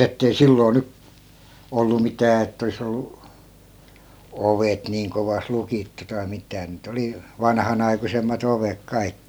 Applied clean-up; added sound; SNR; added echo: none; none; none; none.